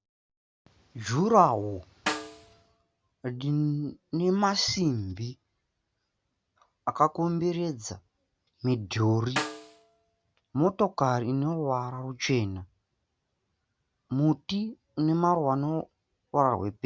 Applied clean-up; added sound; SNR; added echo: none; Snare drum; 10 dB; none.